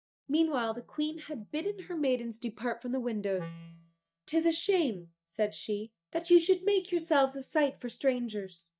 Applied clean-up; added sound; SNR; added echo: neural mask model DeepFilterNet 3.